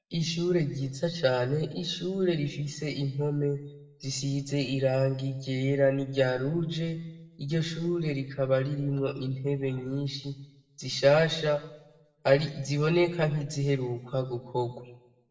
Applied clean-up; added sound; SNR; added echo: none; none; none; reverberation time 0.7 s.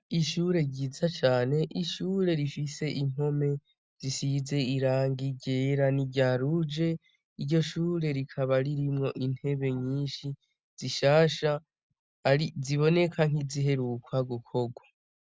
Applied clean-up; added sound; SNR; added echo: none; none; none; none.